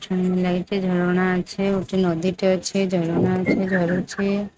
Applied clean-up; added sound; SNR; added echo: neural mask model RNNoise.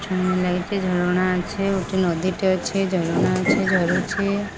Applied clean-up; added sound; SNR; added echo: none; Bird; 12 dB; none.